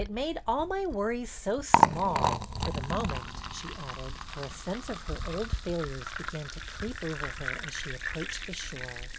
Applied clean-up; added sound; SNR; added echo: none; Liquid; -2 dB; none.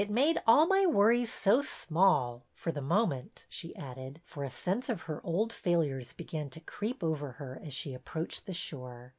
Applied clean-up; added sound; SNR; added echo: none; none; none; none.